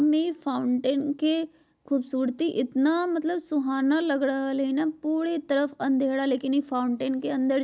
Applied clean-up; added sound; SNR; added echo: none; none; none; none.